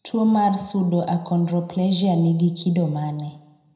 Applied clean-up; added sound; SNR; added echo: none; none; none; reverberation time 0.7 s.